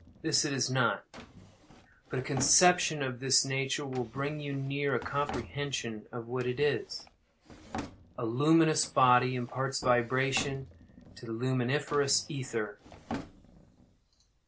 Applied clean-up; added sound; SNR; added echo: none; Drawer open or close; 15 dB; none.